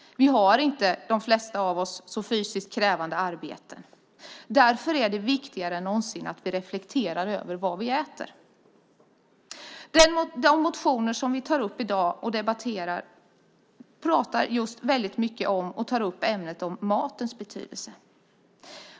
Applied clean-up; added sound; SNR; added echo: none; none; none; none.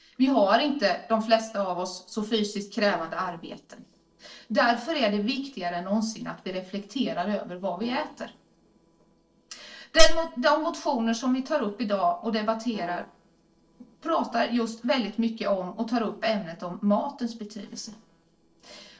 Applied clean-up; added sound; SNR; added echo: neural separator model SepFormer DNS4.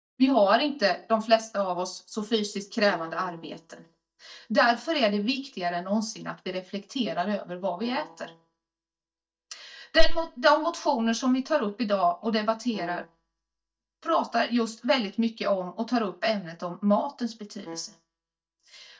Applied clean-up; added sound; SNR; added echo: neural mask model DeepFilterNet 3.